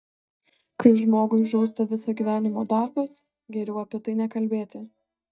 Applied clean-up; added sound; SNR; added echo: neural mask model DeepFilterNet 3.